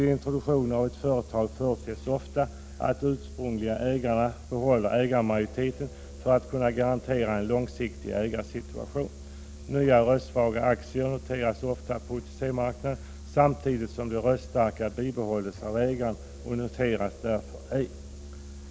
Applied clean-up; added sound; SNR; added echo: none; Musical instrument; 15 dB; none.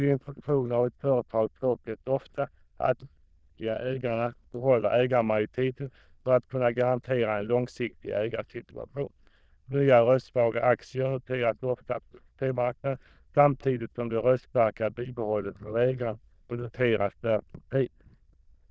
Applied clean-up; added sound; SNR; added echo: neural diffusion model UNIVERSE++.